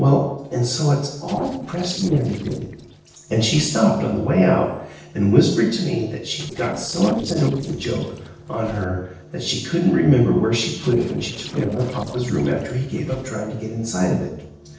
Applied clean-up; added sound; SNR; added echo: neural separator model SepFormer DNS4.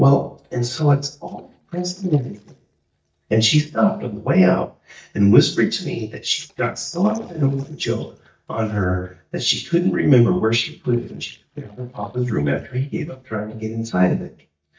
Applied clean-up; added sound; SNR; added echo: neural mask model DeepFilterNet 3.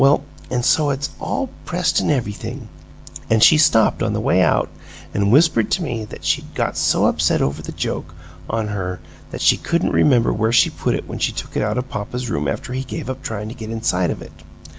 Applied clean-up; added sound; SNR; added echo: none; none; none; none.